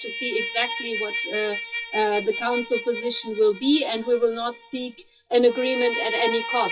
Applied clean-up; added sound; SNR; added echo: classical method WPE with log-MMSE.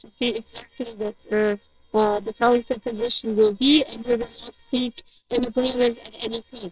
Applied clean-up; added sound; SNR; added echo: neural separator model SepFormer WHAMR!.